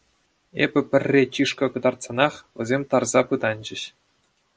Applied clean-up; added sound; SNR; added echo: none; none; none; none.